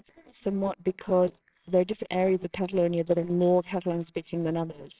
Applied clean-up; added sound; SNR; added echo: neural separator model SepFormer WHAMR!.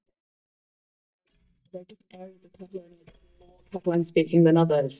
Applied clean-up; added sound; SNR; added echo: neural mask model DeepFilterNet 3.